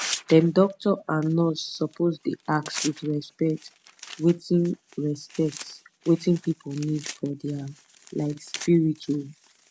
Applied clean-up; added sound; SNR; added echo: none; Tearing; 13 dB; none.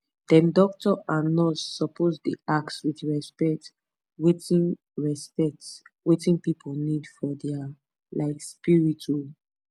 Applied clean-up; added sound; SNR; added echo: none; none; none; none.